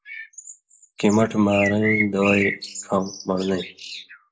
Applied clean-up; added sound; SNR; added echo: none; Bird; 8 dB; reverberation time 0.3 s.